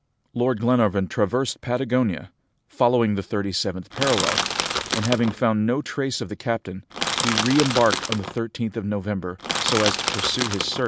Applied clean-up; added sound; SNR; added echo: none; Crushing; 2 dB; none.